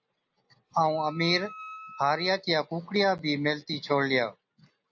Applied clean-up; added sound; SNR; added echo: none; Wind instrument, woodwind instrument; 19 dB; none.